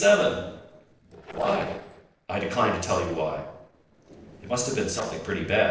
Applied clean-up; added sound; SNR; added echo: neural separator model SepFormer DNS4.